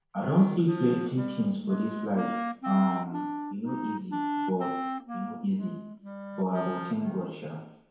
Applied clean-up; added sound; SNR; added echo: none; Wind instrument, woodwind instrument; 6 dB; reverberation time 0.9 s.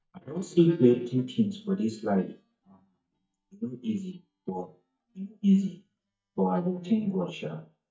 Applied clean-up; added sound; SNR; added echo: neural mask model DeepFilterNet 3.